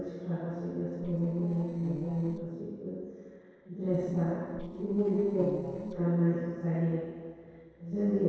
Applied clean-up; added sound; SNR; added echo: neural separator model SepFormer DNS4.